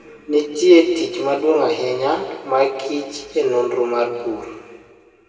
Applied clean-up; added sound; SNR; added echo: none; none; none; reverberation time 1.7 s.